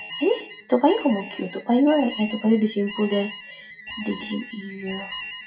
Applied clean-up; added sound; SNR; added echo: classical method WPE with log-MMSE.